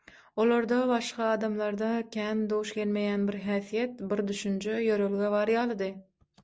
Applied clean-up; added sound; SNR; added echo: none; none; none; none.